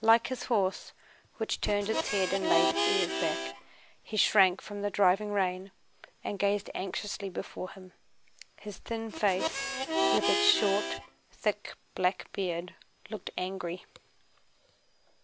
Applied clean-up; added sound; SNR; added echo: none; Harmonica; -1 dB; none.